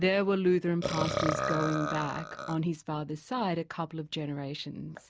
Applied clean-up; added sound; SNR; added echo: none; Burping, eructation; 4 dB; none.